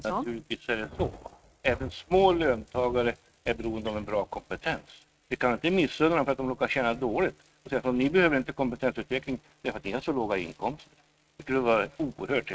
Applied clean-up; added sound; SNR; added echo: neural mask model RNNoise.